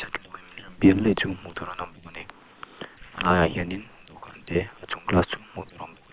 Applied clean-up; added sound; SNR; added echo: neural separator model SepFormer WHAM!.